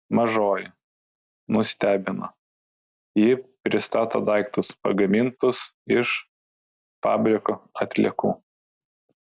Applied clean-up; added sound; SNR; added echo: none; none; none; none.